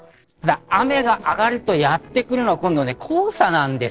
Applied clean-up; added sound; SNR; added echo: neural separator model SepFormer DNS4.